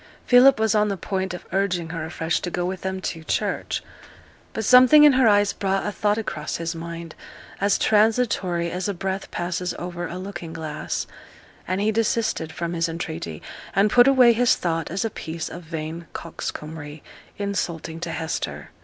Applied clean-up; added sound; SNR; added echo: none; none; none; none.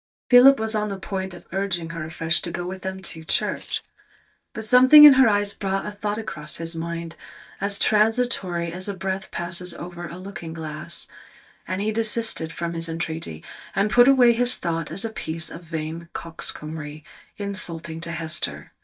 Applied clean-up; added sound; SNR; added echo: neural mask model DeepFilterNet 3.